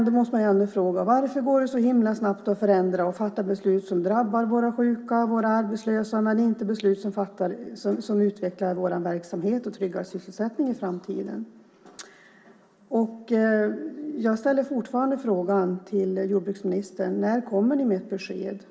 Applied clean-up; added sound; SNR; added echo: none; none; none; reverberation time 1.0 s.